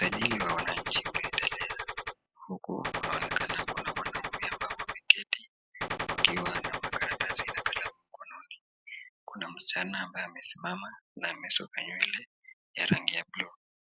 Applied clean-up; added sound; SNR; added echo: classical method spectral subtraction.